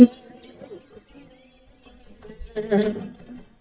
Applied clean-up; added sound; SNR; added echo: neural mask model DeepFilterNet 3.